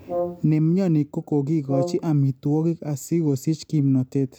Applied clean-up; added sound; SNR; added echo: none; Brass instrument; 9 dB; none.